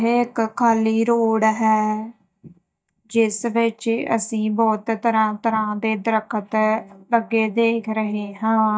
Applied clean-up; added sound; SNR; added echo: neural mask model DeepFilterNet 3.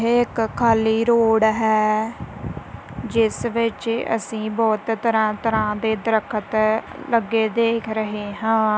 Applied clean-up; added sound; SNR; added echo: none; none; none; none.